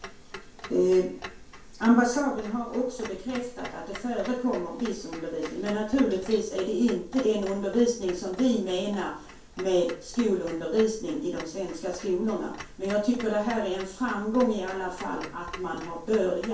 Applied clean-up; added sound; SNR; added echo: none; Clock; 18 dB; reverberation time 0.3 s.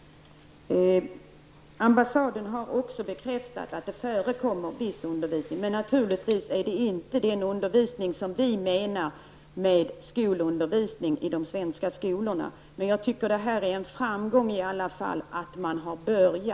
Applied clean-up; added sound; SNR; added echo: none; none; none; none.